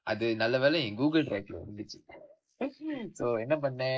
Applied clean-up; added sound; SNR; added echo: neural mask model Resemble Enhance denoiser.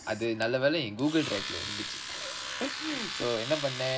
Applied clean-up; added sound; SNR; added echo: none; Domestic sounds, home sounds; 7 dB; none.